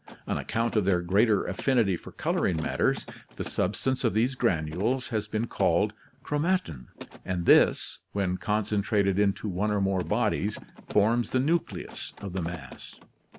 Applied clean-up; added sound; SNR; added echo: none; Mechanisms; 19 dB; none.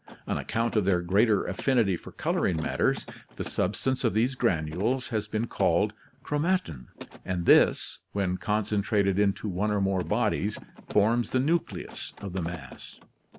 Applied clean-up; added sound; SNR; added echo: neural mask model Resemble Enhance denoiser.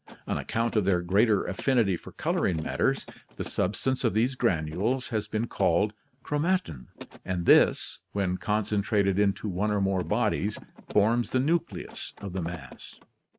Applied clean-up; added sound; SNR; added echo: neural mask model RNNoise.